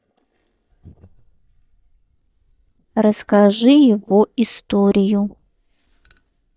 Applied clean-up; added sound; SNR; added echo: neural mask model DeepFilterNet 3.